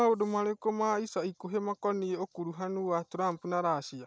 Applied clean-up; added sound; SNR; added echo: none; none; none; none.